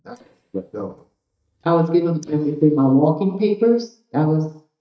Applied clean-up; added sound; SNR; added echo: neural mask model DeepFilterNet 3.